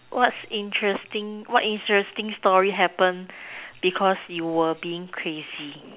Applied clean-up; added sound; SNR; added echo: none; none; none; none.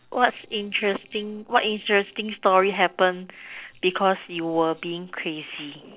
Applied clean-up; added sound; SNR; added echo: neural separator model SepFormer DNS4.